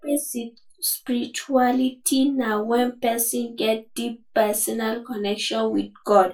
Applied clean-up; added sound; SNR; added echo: none; none; none; reverberation time 0.2 s.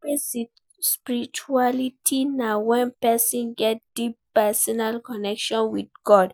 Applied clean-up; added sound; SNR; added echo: none; none; none; none.